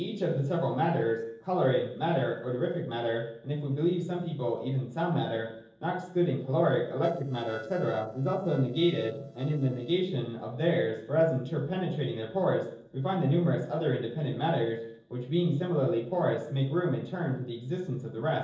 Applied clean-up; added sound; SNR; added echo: neural separator model SepFormer DNS4.